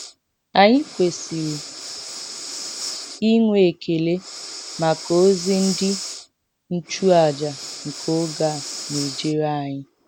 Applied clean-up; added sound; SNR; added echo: none; Breathing; 12 dB; none.